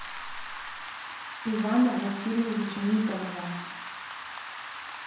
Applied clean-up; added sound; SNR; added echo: none; Rain; 9 dB; reverberation time 1.0 s.